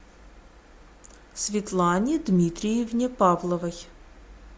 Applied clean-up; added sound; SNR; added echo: none; none; none; none.